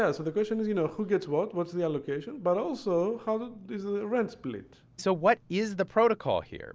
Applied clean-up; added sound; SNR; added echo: none; none; none; none.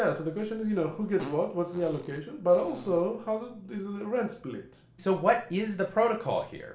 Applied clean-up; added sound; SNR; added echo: none; Fart; 17 dB; reverberation time 0.5 s.